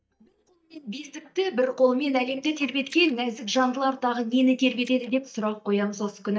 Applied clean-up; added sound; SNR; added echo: neural mask model DeepFilterNet 3.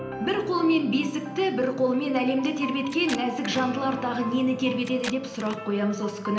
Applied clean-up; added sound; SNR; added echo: none; Packing tape, duct tape; 16 dB; reverberation time 0.8 s.